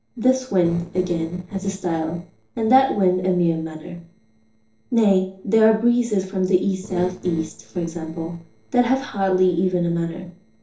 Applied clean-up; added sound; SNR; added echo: neural separator model SepFormer DNS4.